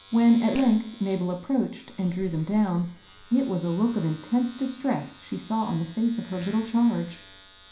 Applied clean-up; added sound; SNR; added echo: none; Domestic sounds, home sounds; 19 dB; reverberation time 0.5 s.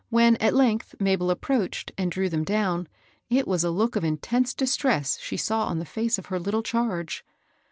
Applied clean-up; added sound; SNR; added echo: none; none; none; none.